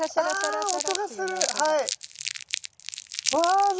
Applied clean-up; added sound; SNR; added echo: none; Crumpling, crinkling; 6 dB; none.